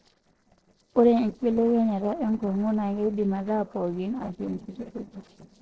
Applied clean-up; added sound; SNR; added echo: neural separator model SepFormer DNS4.